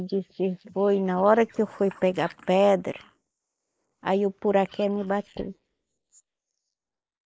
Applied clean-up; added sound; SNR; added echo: neural mask model Resemble Enhance denoiser.